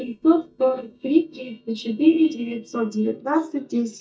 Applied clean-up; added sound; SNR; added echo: neural mask model DeepFilterNet 3.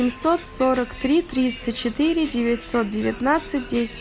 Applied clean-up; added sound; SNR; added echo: none; none; none; none.